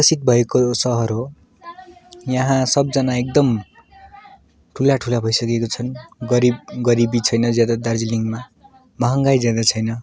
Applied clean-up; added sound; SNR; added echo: none; none; none; none.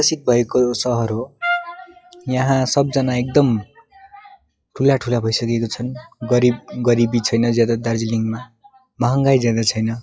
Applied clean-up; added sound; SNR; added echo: classical method WPE with log-MMSE.